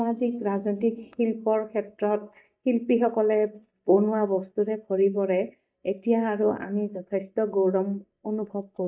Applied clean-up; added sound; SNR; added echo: neural mask model DeepFilterNet 3.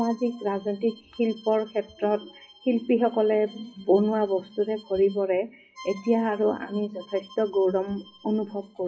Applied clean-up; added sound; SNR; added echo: classical method WPE with log-MMSE.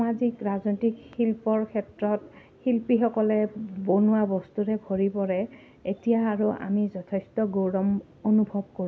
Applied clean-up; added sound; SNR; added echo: none; none; none; none.